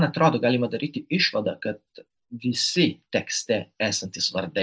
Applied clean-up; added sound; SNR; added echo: none; none; none; none.